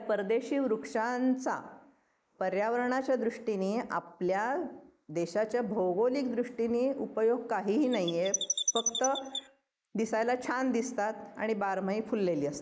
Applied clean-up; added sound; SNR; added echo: neural mask model Resemble Enhance denoiser.